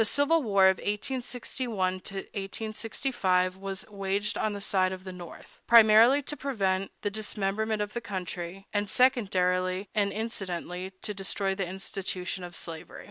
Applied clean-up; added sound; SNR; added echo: none; none; none; none.